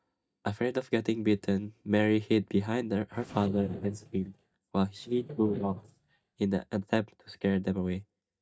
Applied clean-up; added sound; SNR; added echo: neural mask model DeepFilterNet 3.